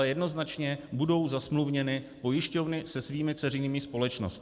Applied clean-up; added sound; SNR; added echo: none; none; none; none.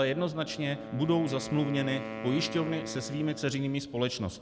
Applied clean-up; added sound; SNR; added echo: none; Wind instrument, woodwind instrument; 11 dB; none.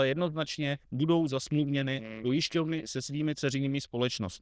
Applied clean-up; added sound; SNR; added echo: neural diffusion model UNIVERSE++.